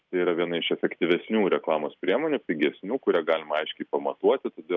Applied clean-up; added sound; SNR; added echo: none; none; none; none.